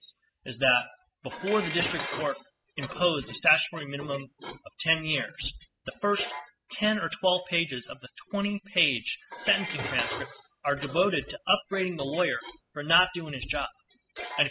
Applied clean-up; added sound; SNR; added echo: classical method spectral subtraction.